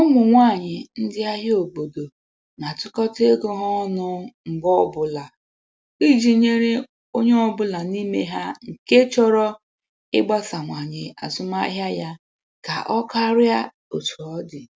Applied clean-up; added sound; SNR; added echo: none; none; none; none.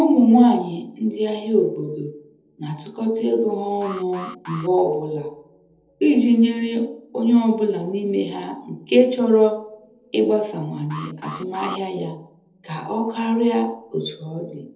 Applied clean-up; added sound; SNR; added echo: neural separator model SepFormer DNS4.